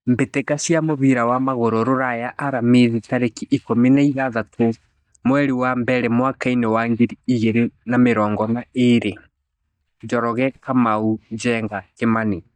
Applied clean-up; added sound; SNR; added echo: neural mask model DeepFilterNet 3.